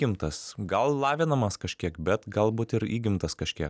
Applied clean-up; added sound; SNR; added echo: none; none; none; none.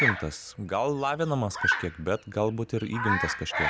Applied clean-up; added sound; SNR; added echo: none; Bird vocalization, bird call, bird song; 2 dB; none.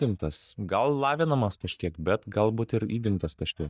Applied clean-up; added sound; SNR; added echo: neural mask model DeepFilterNet 3.